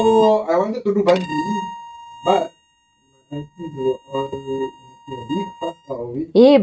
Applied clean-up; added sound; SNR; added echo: neural mask model RNNoise.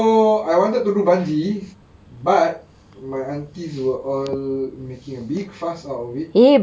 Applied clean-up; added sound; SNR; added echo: none; none; none; none.